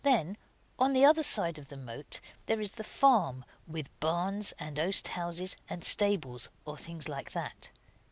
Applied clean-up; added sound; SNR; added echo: none; none; none; none.